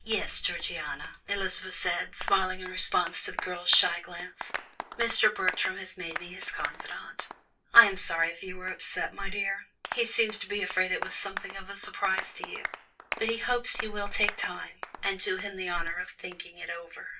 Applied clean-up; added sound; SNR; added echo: none; Applause; 11 dB; reverberation time 0.2 s.